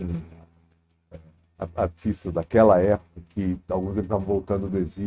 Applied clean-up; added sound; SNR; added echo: neural mask model RNNoise.